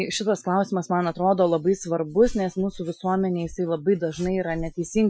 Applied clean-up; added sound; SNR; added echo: classical method Wiener filter.